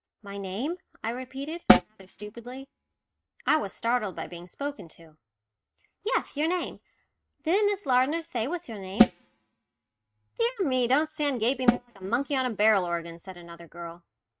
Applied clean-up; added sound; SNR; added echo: neural mask model RNNoise.